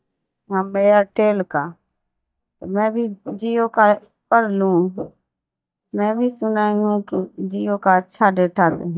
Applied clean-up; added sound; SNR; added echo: neural mask model DeepFilterNet 3.